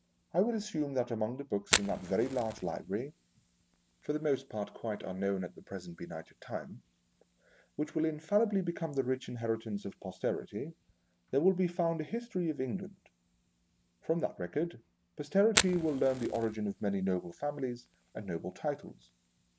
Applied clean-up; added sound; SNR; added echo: none; Fire; 10 dB; none.